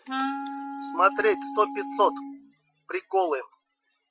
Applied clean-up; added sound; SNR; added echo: classical method Wiener filter.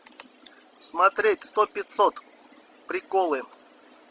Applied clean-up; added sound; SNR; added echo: none; none; none; none.